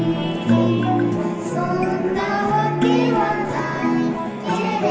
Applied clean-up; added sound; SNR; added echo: none; Dog; 20 dB; reverberation time 0.2 s.